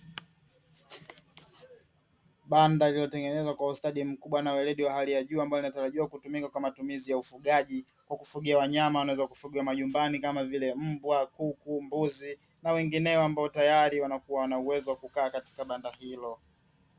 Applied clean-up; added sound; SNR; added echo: none; none; none; none.